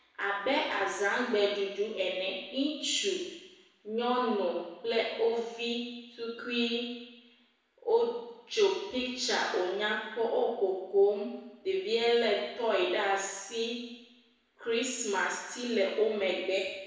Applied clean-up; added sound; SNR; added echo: none; none; none; reverberation time 1.0 s.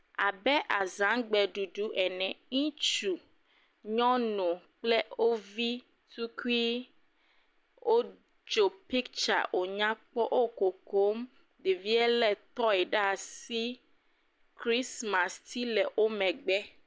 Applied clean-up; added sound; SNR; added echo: none; none; none; none.